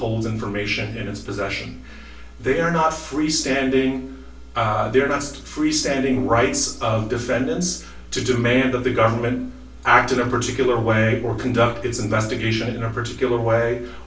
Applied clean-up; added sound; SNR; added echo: none; none; none; reverberation time 0.4 s.